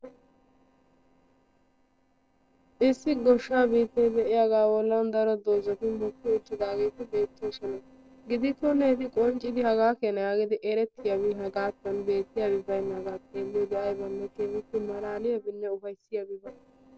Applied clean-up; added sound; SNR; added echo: neural separator model SepFormer DNS4.